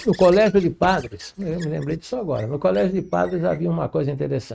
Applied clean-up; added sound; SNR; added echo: neural mask model RNNoise.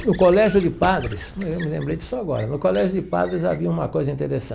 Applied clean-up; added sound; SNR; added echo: none; Squeak / Writing; 17 dB; none.